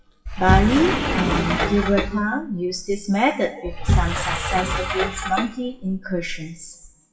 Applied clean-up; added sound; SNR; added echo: classical method WPE with log-MMSE.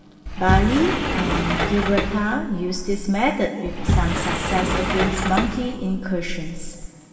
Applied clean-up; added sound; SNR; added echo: none; Sliding door; 0 dB; reverberation time 1.7 s.